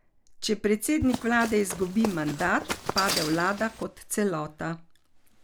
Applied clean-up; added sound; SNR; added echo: none; Run; 7 dB; none.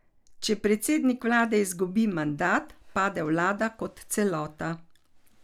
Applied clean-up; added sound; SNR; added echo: none; none; none; none.